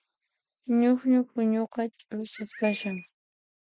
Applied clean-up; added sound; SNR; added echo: none; Bird; 12 dB; none.